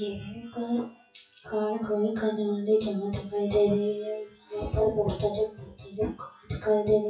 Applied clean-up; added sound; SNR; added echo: classical method WPE with log-MMSE.